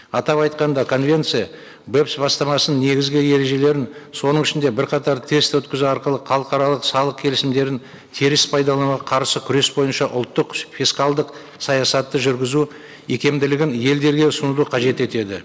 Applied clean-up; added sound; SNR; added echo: none; none; none; none.